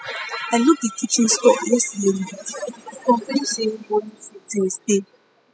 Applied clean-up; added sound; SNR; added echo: classical method spectral subtraction.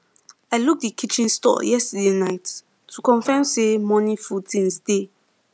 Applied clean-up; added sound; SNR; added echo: none; none; none; none.